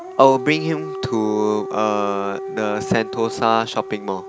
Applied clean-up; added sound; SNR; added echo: none; Siren / Dog; 9 dB; none.